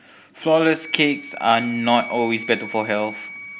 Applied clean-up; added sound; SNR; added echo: none; Wind instrument, woodwind instrument; 14 dB; none.